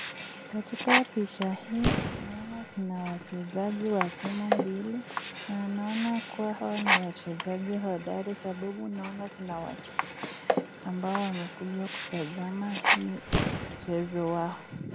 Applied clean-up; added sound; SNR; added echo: none; Boom + Sink (filling or washing); 0 dB; none.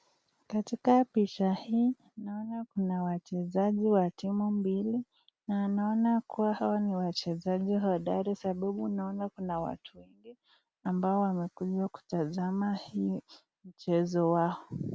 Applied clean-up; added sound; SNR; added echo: none; none; none; none.